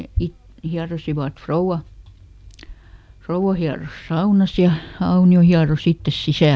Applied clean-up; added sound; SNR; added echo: none; none; none; none.